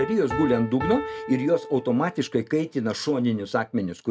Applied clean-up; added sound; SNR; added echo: none; Piano; 11 dB; none.